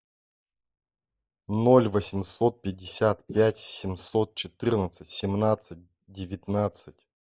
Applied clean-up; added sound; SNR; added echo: neural mask model Resemble Enhance denoiser.